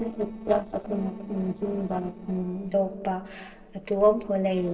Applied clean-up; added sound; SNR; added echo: neural separator model SepFormer DNS4.